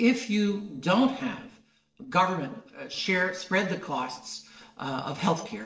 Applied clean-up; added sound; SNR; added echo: neural separator model SepFormer DNS4.